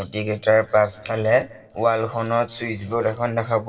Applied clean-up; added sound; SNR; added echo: neural separator model SepFormer DNS4.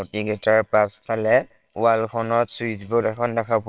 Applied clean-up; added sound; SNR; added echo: neural separator model SepFormer WHAMR!.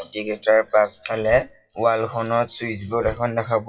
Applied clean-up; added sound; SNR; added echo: classical method WPE with log-MMSE.